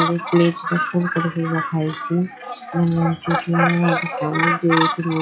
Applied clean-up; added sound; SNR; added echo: classical method log-MMSE.